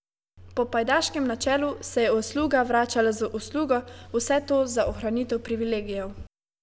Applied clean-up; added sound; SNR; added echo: none; none; none; none.